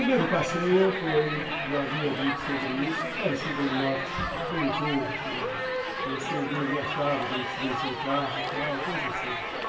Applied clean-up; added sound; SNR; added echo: none; Crowd; 2 dB; reverberation time 1.0 s.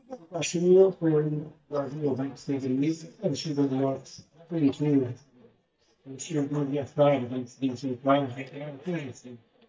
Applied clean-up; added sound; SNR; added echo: neural mask model DeepFilterNet 3.